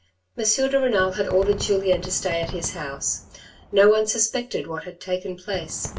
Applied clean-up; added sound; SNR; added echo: none; Fireworks; 16 dB; reverberation time 0.2 s.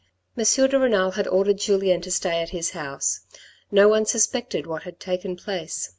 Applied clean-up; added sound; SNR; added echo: none; none; none; none.